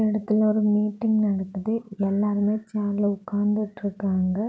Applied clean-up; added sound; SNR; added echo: none; none; none; none.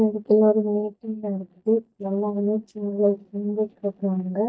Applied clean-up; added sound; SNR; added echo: neural mask model DeepFilterNet 3.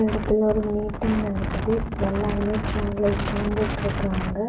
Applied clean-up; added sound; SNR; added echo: none; Wind; 3 dB; reverberation time 0.8 s.